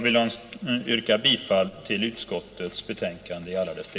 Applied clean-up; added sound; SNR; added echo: none; none; none; reverberation time 1.6 s.